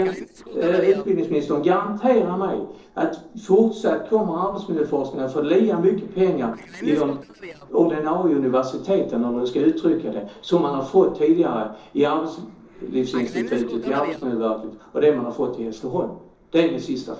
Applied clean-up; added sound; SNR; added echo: neural separator model SepFormer DNS4.